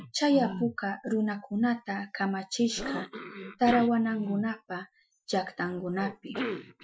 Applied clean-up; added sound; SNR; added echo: classical method Wiener filter.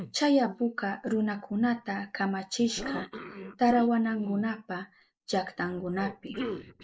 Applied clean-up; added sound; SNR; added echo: neural mask model Resemble Enhance denoiser.